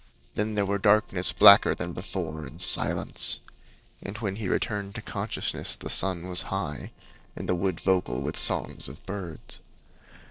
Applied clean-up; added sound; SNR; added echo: neural separator model SepFormer DNS4.